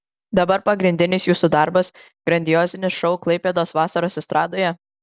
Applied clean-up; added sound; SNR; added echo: none; none; none; none.